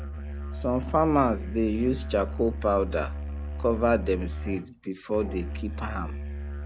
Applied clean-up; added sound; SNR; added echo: none; Musical instrument; 6 dB; none.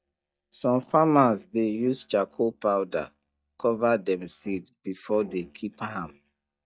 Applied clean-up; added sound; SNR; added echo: neural mask model DeepFilterNet 3.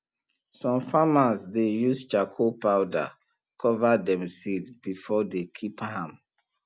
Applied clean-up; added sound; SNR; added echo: none; none; none; none.